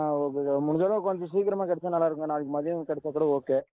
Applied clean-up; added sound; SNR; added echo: neural mask model Resemble Enhance denoiser.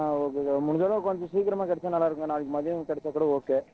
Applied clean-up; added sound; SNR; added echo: neural separator model SepFormer DNS4.